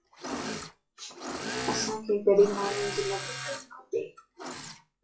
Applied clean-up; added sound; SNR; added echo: classical method WPE with log-MMSE.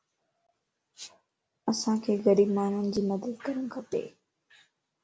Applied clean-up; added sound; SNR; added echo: none; none; none; none.